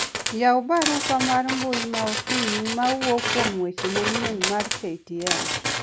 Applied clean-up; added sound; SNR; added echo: none; Tools; 2 dB; none.